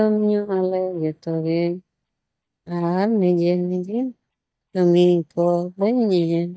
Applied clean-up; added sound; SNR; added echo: neural mask model DeepFilterNet 3.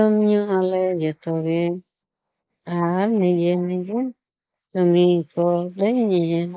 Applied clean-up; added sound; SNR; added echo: neural mask model Resemble Enhance denoiser.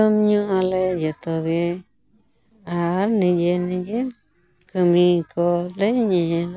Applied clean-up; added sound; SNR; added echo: none; none; none; none.